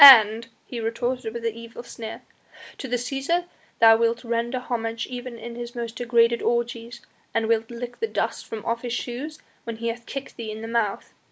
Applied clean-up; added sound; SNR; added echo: none; none; none; none.